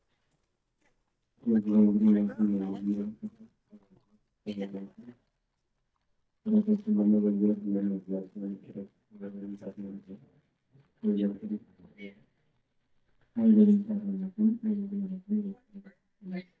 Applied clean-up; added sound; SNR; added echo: neural mask model DeepFilterNet 3.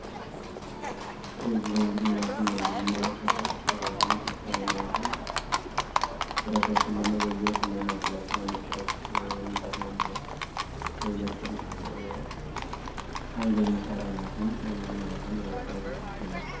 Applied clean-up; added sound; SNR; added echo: none; Livestock, farm animals, working animals; -1 dB; reverberation time 0.6 s.